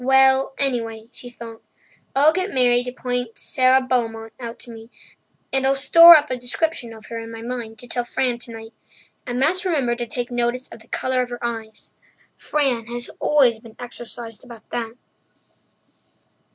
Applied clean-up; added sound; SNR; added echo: none; none; none; none.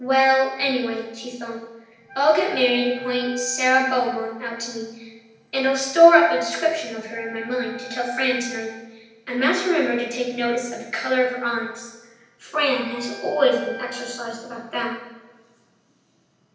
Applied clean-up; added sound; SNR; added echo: none; Wind instrument, woodwind instrument; 17 dB; reverberation time 0.9 s.